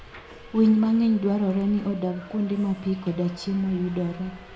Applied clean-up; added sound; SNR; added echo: none; Subway, metro, underground; 19 dB; reverberation time 0.3 s.